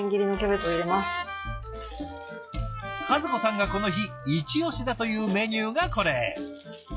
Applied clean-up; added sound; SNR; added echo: classical method log-MMSE.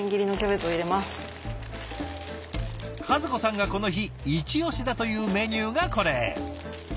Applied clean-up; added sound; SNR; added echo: none; none; none; none.